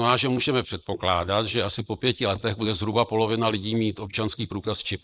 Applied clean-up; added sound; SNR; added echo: neural mask model Resemble Enhance denoiser.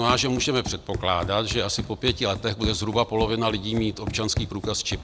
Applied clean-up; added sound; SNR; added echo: none; Run; 9 dB; none.